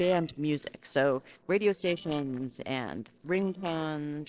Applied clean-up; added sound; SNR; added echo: neural separator model SepFormer DNS4.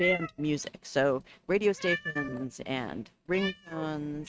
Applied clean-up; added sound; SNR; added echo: neural mask model RNNoise.